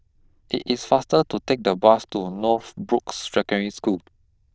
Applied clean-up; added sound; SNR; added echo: neural diffusion model UNIVERSE++.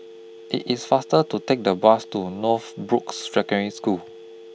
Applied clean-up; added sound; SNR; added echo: none; Telephone; 19 dB; none.